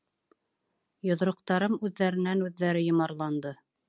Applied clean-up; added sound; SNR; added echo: none; none; none; none.